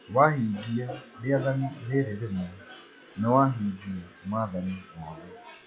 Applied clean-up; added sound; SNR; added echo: classical method log-MMSE.